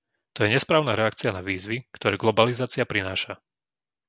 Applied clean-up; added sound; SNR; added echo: none; none; none; none.